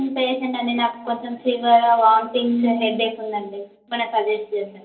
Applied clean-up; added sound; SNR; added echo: none; none; none; reverberation time 0.3 s.